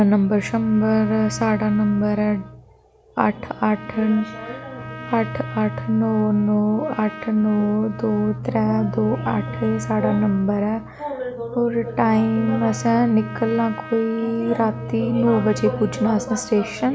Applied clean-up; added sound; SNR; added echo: none; Trumpet; 18 dB; none.